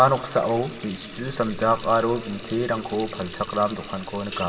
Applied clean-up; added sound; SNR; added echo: none; Water tap, faucet; 12 dB; reverberation time 2.4 s.